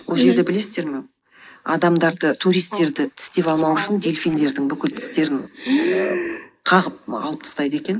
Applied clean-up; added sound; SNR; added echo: neural mask model Resemble Enhance denoiser.